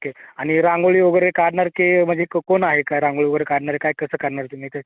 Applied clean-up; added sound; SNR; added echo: none; none; none; none.